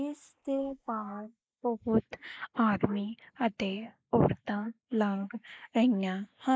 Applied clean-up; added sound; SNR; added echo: neural mask model Resemble Enhance denoiser.